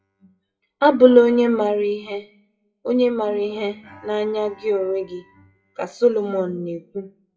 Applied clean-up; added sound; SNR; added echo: classical method WPE with log-MMSE.